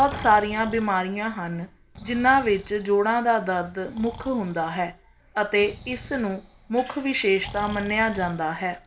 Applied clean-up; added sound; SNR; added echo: none; Breathing; 19 dB; none.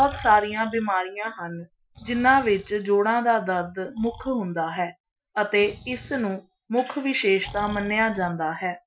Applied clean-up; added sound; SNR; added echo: classical method Wiener filter.